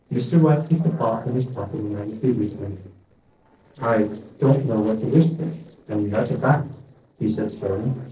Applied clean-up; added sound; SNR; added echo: neural separator model SepFormer DNS4.